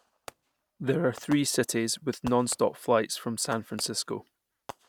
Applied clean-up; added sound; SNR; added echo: none; Fireworks; 19 dB; none.